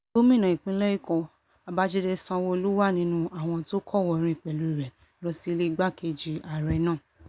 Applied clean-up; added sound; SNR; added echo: none; none; none; none.